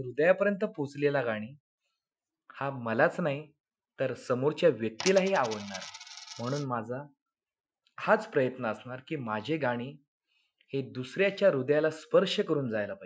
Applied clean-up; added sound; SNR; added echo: classical method Wiener filter.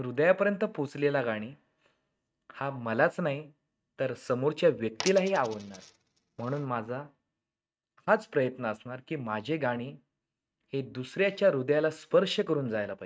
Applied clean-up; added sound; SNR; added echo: neural mask model RNNoise.